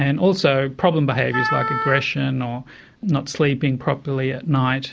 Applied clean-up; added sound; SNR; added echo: none; Wind instrument, woodwind instrument; 5 dB; none.